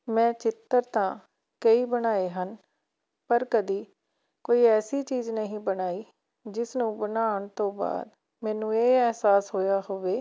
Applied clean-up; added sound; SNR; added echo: none; none; none; none.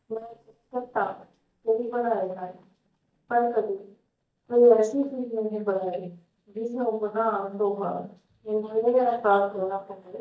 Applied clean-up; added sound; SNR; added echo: neural mask model DeepFilterNet 3.